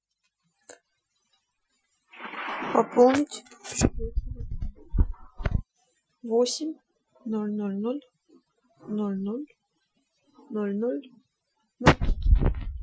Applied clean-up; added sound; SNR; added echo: classical method Wiener filter.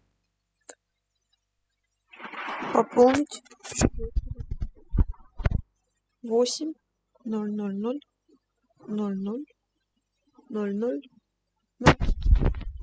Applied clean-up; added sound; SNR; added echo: classical method spectral subtraction.